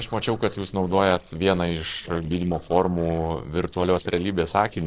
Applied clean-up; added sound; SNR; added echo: neural separator model SepFormer DNS4.